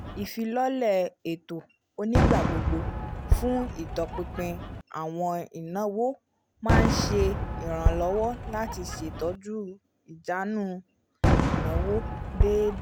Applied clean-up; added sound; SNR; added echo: none; Fireworks; -2 dB; none.